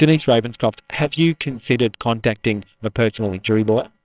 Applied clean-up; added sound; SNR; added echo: neural separator model SepFormer WHAMR!.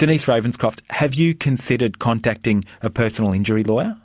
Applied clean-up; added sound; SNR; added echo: none; none; none; none.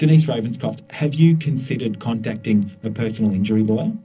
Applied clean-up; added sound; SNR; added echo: neural separator model SepFormer DNS4.